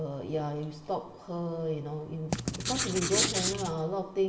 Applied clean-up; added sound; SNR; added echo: none; Writing; -2 dB; reverberation time 1.0 s.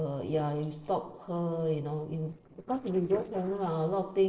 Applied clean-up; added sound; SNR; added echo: neural separator model SepFormer DNS4.